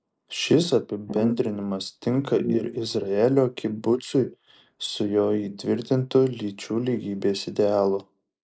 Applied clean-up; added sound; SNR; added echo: neural mask model Resemble Enhance denoiser.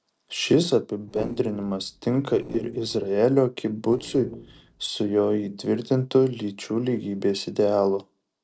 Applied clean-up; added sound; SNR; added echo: neural separator model SepFormer DNS4.